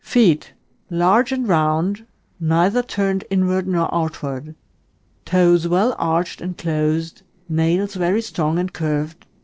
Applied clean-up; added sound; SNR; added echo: neural separator model SepFormer DNS4.